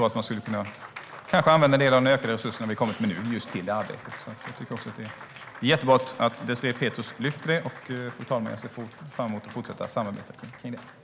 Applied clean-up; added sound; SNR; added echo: none; Applause; 18 dB; none.